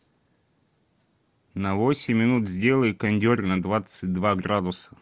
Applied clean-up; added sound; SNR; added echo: none; none; none; none.